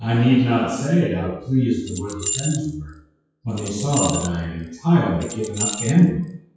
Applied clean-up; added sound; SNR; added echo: classical method WPE with log-MMSE.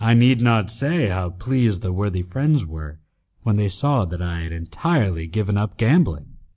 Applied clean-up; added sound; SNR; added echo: none; none; none; none.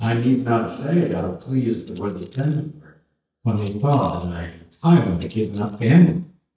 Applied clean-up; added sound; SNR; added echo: neural mask model DeepFilterNet 3.